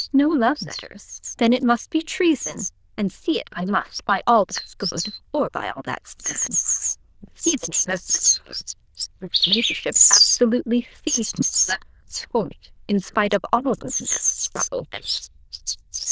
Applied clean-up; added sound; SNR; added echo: neural diffusion model UNIVERSE++.